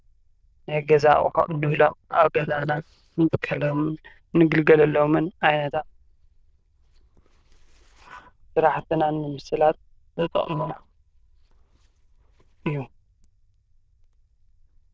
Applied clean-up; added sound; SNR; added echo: neural diffusion model UNIVERSE++.